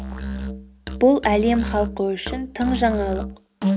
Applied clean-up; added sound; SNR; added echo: none; Musical instrument; 6 dB; none.